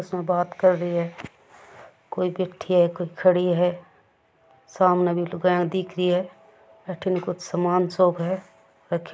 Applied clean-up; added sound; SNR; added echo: none; none; none; none.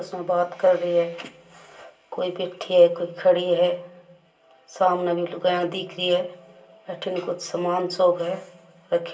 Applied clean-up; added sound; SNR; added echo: none; none; none; reverberation time 0.2 s.